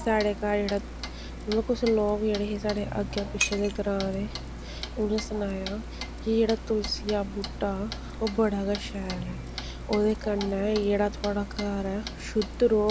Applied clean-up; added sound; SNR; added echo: none; Clock + Shatter; 8 dB; none.